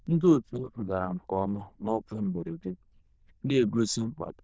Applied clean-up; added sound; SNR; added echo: neural diffusion model UNIVERSE++.